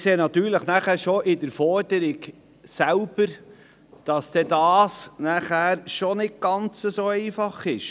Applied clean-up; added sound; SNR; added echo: none; none; none; none.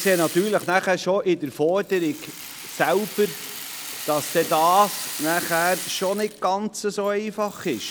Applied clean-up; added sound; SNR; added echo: none; Rattle (instrument); 12 dB; none.